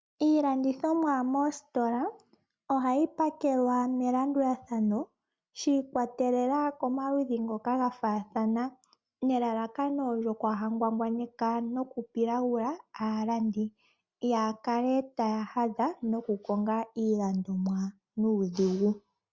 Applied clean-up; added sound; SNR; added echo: none; none; none; none.